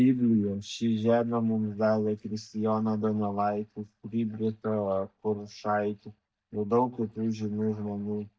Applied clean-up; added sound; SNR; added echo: neural mask model DeepFilterNet 3.